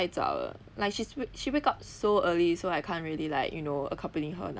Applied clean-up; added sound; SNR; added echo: none; none; none; none.